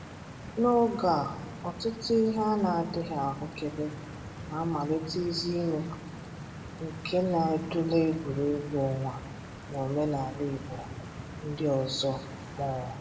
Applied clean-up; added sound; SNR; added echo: none; Stream; 12 dB; reverberation time 1.3 s.